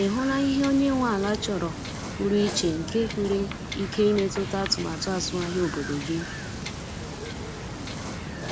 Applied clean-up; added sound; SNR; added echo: none; Wind / Boat, Water vehicle; 7 dB; none.